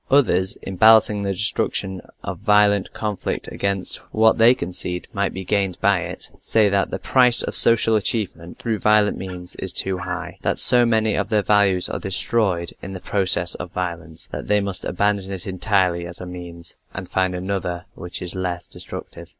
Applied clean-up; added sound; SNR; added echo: neural mask model Resemble Enhance denoiser.